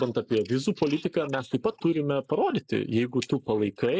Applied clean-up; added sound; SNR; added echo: neural mask model Resemble Enhance denoiser.